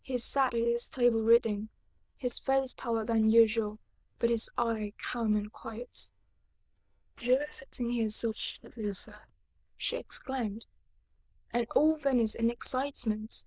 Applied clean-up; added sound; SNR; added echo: neural diffusion model UNIVERSE++.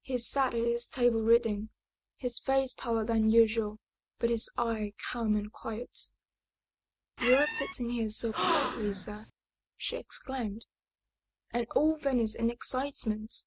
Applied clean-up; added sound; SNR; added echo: none; Squeak + Gasp; 1 dB; none.